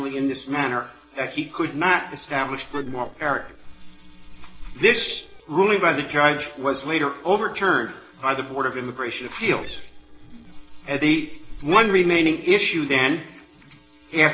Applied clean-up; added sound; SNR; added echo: neural separator model SepFormer DNS4.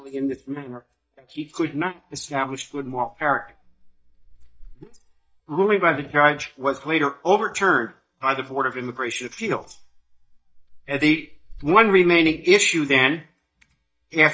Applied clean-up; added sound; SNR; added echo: neural mask model DeepFilterNet 3.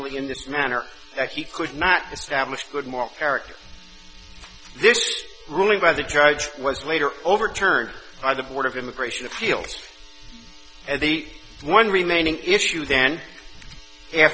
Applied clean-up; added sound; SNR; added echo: none; none; none; none.